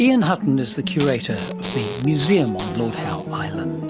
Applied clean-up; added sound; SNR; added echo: none; Fart; 15 dB; none.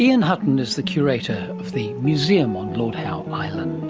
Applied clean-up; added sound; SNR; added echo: none; none; none; none.